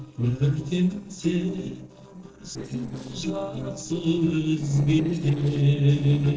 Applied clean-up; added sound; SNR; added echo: neural separator model SepFormer DNS4.